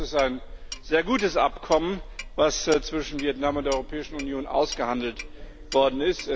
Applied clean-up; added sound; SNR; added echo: none; Clock; 12 dB; none.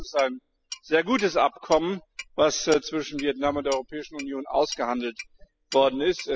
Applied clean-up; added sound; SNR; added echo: classical method spectral subtraction.